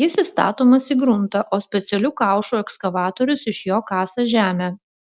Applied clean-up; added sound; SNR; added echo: none; none; none; none.